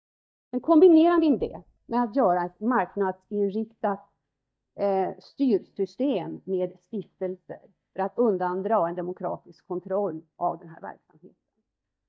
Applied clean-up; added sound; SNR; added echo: neural mask model DeepFilterNet 3.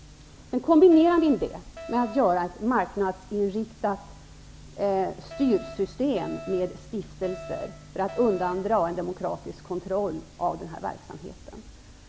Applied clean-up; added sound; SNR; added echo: none; Alarm; 16 dB; none.